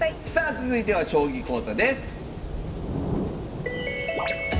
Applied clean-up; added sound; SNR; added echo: none; Thunder / Rain; 6 dB; reverberation time 1.9 s.